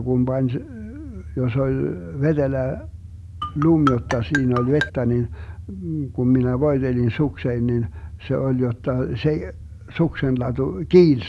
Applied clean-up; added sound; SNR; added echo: none; Marimba, xylophone; 7 dB; none.